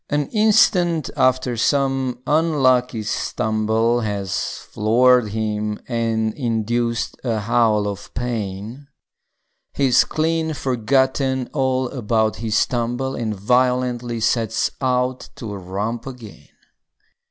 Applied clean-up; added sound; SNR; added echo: none; none; none; none.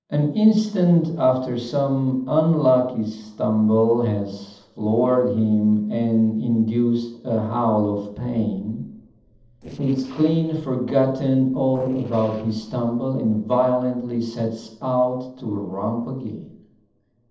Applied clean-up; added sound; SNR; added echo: neural separator model SepFormer DNS4.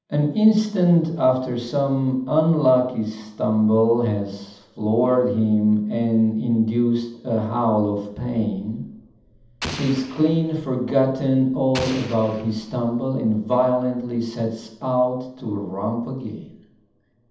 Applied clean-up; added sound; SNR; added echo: none; Explosion; 13 dB; reverberation time 0.8 s.